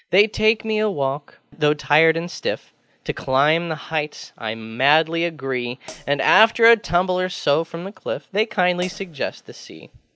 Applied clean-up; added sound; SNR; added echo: none; Hi-hat; 20 dB; none.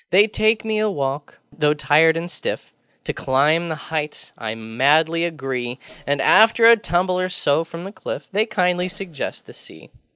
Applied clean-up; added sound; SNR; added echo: neural separator model SepFormer DNS4.